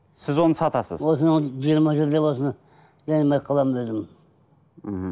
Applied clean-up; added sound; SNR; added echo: none; none; none; none.